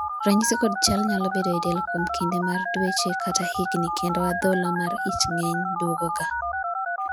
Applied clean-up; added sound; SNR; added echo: classical method log-MMSE.